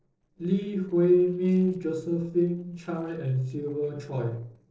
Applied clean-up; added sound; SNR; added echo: neural separator model SepFormer DNS4.